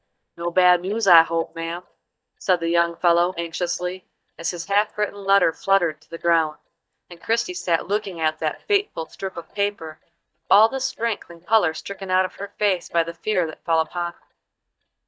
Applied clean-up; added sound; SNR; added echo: neural mask model DeepFilterNet 3.